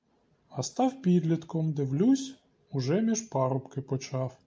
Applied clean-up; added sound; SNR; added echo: none; none; none; none.